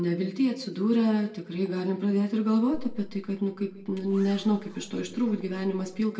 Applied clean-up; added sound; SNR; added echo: none; Zipper (clothing); 16 dB; reverberation time 0.7 s.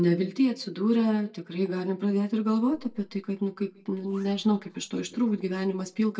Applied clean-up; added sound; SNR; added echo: neural mask model DeepFilterNet 3.